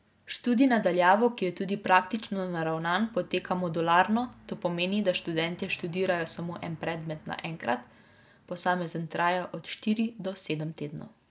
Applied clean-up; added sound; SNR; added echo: none; none; none; none.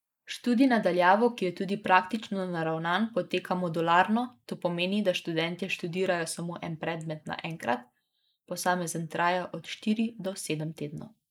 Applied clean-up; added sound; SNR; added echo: neural mask model Resemble Enhance denoiser.